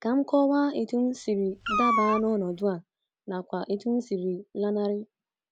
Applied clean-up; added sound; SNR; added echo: none; Meow; 2 dB; none.